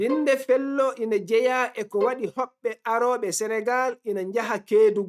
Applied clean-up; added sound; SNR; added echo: neural mask model RNNoise.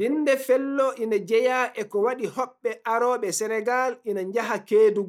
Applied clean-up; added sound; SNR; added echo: neural mask model Resemble Enhance denoiser.